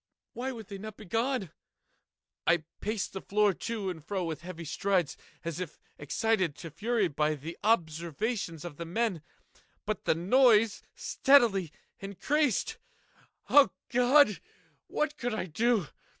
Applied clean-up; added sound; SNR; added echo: none; none; none; none.